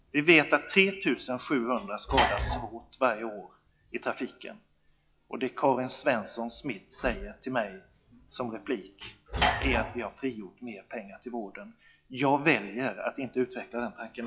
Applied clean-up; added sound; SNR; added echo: classical method log-MMSE.